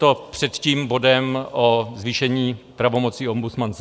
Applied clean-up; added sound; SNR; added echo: none; none; none; none.